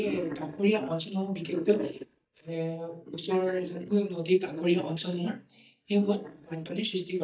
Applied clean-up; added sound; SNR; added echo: neural mask model DeepFilterNet 3.